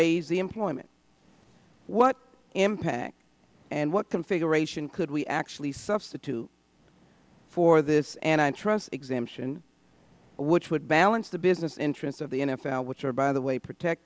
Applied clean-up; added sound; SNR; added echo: none; none; none; none.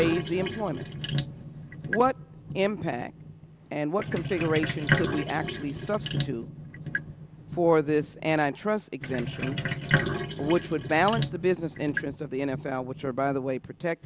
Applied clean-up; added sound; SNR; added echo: none; Sink (filling or washing); 4 dB; none.